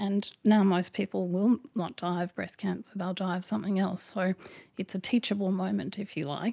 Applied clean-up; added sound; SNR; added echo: none; none; none; none.